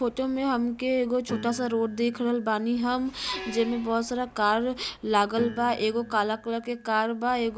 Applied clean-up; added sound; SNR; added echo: none; Piano + Truck; 16 dB; none.